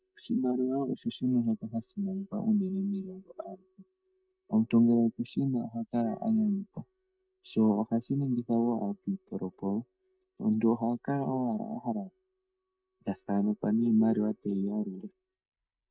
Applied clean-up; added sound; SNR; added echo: neural mask model DeepFilterNet 3.